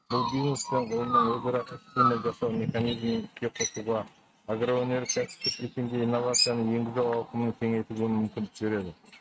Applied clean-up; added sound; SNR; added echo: neural mask model RNNoise.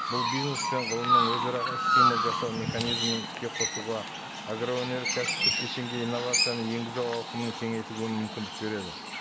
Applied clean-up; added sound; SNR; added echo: none; Chirp, tweet; -3 dB; none.